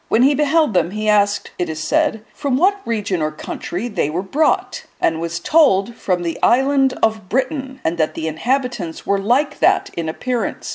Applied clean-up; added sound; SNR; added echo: none; none; none; none.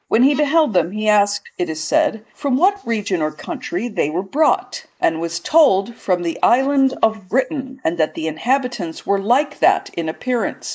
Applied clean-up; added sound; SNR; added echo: neural mask model Resemble Enhance denoiser.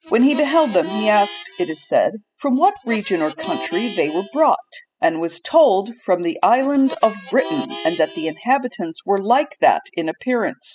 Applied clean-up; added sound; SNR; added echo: classical method spectral subtraction.